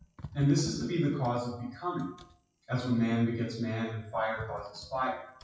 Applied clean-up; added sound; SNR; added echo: classical method WPE with log-MMSE.